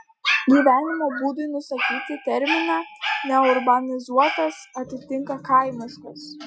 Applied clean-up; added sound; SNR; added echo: classical method Wiener filter.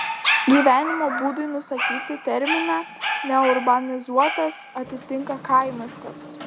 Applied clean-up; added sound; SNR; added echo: none; Dog; 5 dB; none.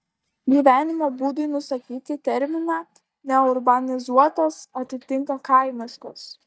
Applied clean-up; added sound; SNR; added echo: neural mask model DeepFilterNet 3.